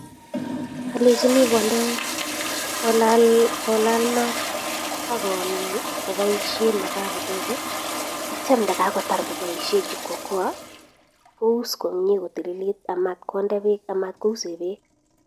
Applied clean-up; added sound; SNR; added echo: none; Toilet flush; 6 dB; none.